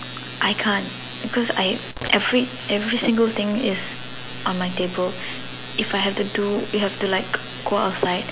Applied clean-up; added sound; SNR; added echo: none; none; none; none.